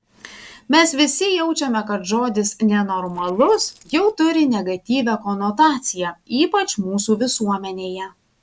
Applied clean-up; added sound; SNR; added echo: neural separator model SepFormer DNS4.